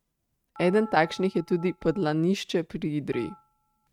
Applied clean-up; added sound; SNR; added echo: neural mask model RNNoise.